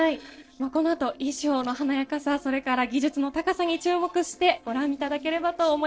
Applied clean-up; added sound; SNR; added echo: neural separator model SepFormer DNS4.